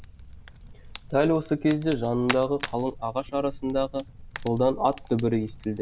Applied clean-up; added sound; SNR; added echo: none; Fire; 13 dB; none.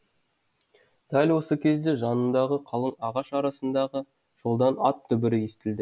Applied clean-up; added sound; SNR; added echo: none; none; none; none.